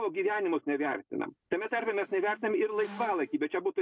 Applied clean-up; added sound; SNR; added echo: none; Squeak; 18 dB; none.